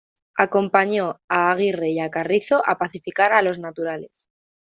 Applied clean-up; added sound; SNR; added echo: none; none; none; none.